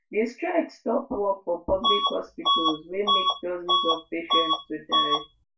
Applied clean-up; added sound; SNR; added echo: none; Bus / Alarm; -4 dB; reverberation time 0.2 s.